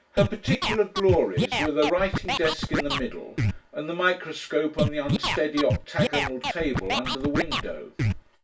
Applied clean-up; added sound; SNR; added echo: none; Scratching (performance technique); 1 dB; reverberation time 0.2 s.